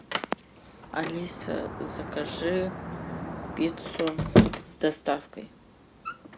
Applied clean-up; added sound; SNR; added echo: none; Sliding door; -2 dB; none.